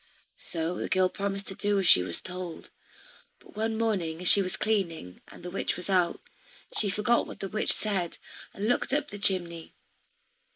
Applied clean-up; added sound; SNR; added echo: neural mask model Resemble Enhance denoiser.